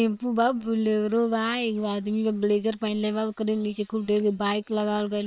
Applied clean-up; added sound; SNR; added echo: neural separator model SepFormer WHAM!.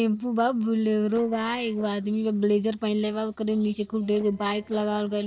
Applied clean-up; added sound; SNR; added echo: neural separator model SepFormer DNS4.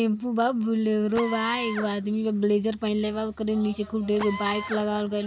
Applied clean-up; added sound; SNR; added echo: none; Drill; 14 dB; none.